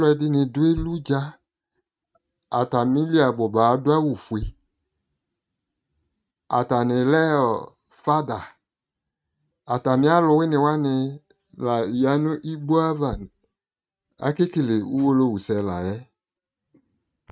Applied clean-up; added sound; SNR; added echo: neural mask model RNNoise.